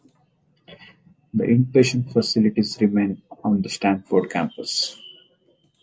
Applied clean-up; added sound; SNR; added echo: none; none; none; none.